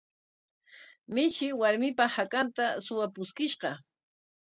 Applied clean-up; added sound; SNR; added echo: none; none; none; none.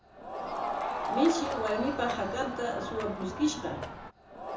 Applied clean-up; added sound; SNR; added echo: none; Crowd; 3 dB; reverberation time 0.6 s.